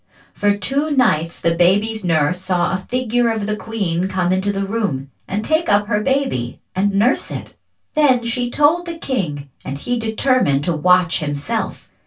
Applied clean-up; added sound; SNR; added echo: none; none; none; reverberation time 0.2 s.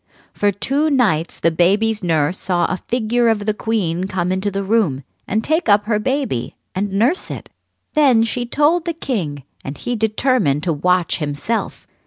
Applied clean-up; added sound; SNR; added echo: none; none; none; none.